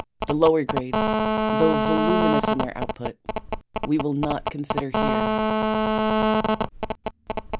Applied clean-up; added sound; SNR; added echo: none; Telephone; -3 dB; none.